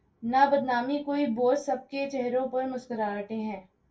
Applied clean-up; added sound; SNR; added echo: none; none; none; reverberation time 0.2 s.